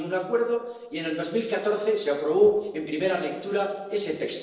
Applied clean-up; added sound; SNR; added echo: neural separator model SepFormer DNS4.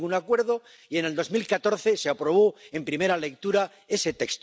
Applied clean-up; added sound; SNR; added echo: none; none; none; none.